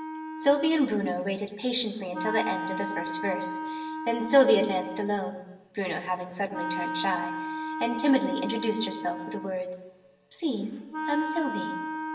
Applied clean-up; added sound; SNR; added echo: none; Wind instrument, woodwind instrument; 6 dB; reverberation time 1.0 s.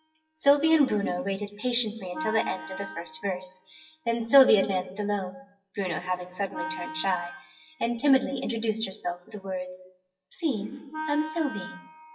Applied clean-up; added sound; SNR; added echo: classical method WPE with log-MMSE.